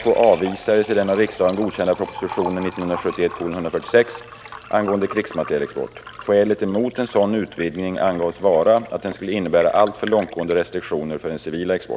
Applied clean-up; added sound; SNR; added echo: none; Liquid; 17 dB; none.